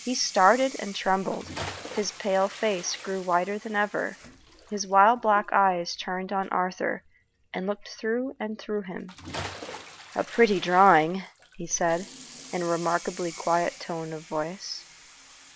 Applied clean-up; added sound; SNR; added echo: none; Sink (filling or washing) / Water tap, faucet + Bathtub (filling or washing) / Splash, splatter; 17 dB; none.